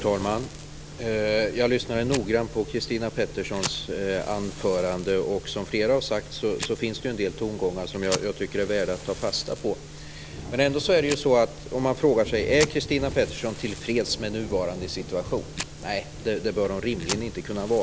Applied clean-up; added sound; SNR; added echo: none; Thunder + Fire; 13 dB; none.